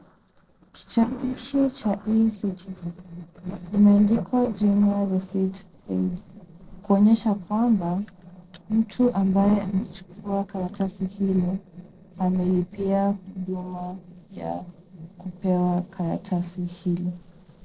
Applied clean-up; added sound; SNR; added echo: neural separator model SepFormer DNS4.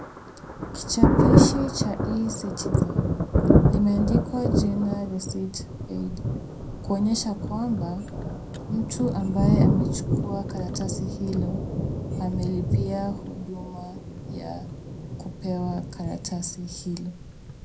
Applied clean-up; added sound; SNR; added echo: none; Thunder; -4 dB; reverberation time 0.2 s.